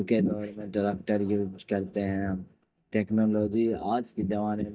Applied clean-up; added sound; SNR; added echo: neural mask model DeepFilterNet 3.